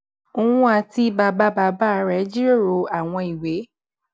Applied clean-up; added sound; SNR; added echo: none; none; none; none.